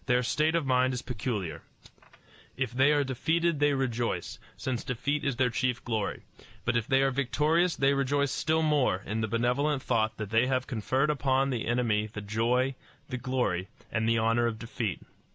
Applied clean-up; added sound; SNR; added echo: none; none; none; none.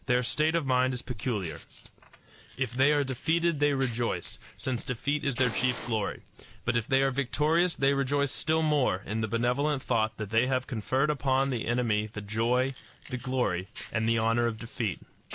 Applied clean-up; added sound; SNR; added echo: none; Fire; 19 dB; none.